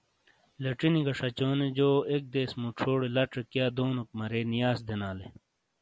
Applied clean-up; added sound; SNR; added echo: none; none; none; none.